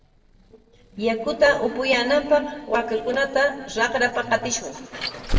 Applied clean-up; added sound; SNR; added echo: neural separator model SepFormer DNS4.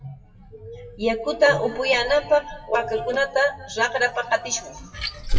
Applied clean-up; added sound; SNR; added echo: classical method WPE with log-MMSE.